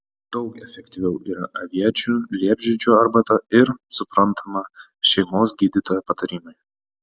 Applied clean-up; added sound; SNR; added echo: none; none; none; none.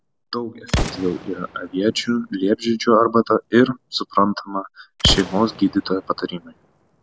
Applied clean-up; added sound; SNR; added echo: none; Explosion; 10 dB; none.